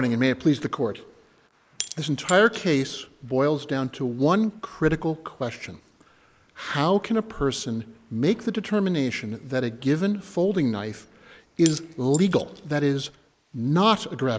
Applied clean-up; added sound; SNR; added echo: neural mask model Resemble Enhance denoiser.